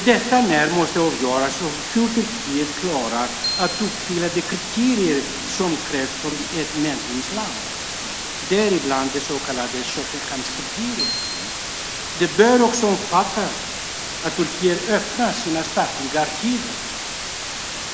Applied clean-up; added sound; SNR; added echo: none; Bicycle bell + Water; 6 dB; none.